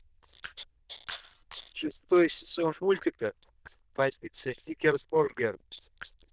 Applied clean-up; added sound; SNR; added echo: neural diffusion model UNIVERSE++.